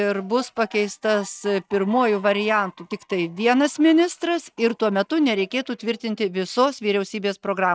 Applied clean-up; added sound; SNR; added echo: neural mask model RNNoise.